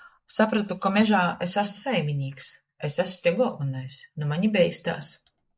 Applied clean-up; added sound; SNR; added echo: neural mask model Resemble Enhance denoiser.